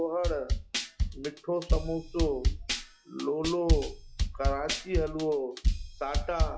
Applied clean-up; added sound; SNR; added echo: classical method log-MMSE.